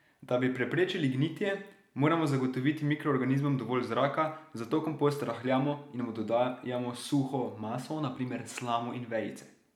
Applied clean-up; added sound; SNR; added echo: none; none; none; none.